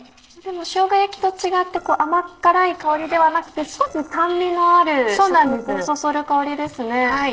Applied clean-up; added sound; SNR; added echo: neural separator model SepFormer DNS4.